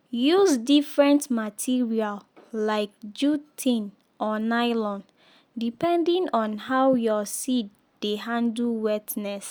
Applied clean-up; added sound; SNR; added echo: none; none; none; none.